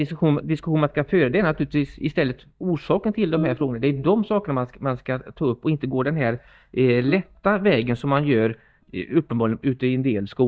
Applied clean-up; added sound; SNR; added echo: neural mask model DeepFilterNet 3.